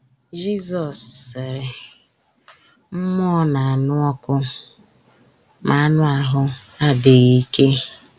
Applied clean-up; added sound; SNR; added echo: none; none; none; none.